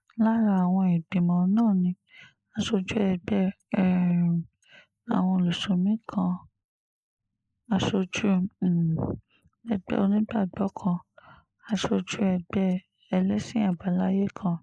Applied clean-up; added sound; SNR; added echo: neural mask model Resemble Enhance denoiser.